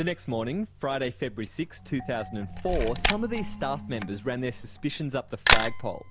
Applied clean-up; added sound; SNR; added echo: none; Camera; 0 dB; none.